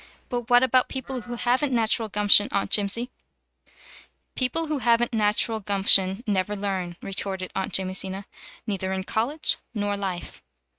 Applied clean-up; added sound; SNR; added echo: neural mask model RNNoise.